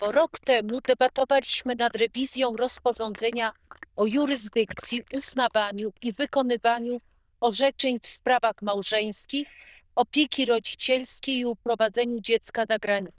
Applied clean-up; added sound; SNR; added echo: neural diffusion model UNIVERSE++.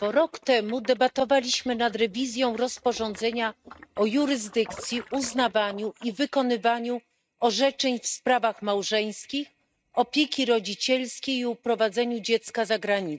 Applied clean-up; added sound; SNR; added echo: neural mask model RNNoise.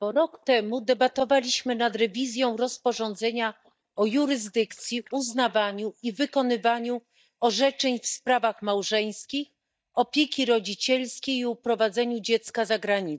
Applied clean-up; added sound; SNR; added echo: neural mask model DeepFilterNet 3.